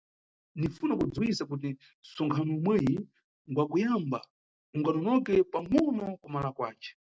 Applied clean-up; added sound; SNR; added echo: none; none; none; none.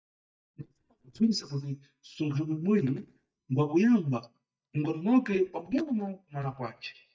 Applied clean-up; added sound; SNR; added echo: neural mask model DeepFilterNet 3.